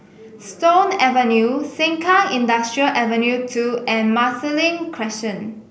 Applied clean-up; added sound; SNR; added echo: none; none; none; none.